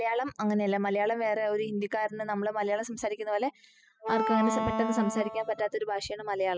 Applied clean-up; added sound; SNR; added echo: classical method spectral subtraction.